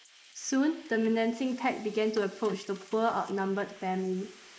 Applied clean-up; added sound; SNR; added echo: neural mask model Resemble Enhance denoiser.